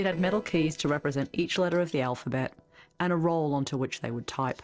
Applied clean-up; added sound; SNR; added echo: neural separator model SepFormer DNS4.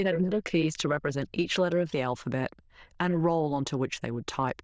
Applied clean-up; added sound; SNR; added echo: neural diffusion model UNIVERSE++.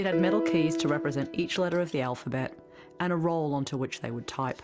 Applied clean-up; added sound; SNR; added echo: none; Piano; 4 dB; none.